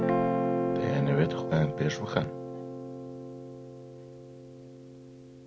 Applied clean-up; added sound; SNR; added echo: none; Guitar; -1 dB; none.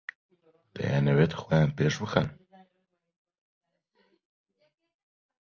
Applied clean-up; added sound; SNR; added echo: none; none; none; none.